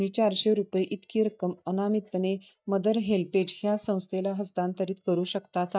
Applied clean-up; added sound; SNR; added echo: neural mask model DeepFilterNet 3.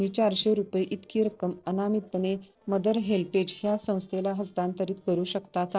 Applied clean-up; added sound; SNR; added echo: neural separator model SepFormer DNS4.